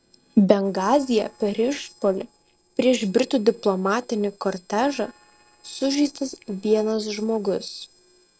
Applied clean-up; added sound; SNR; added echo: neural separator model SepFormer DNS4.